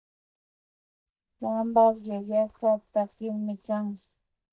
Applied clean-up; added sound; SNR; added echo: neural mask model DeepFilterNet 3.